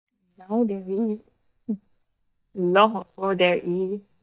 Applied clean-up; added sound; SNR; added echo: neural mask model DeepFilterNet 3.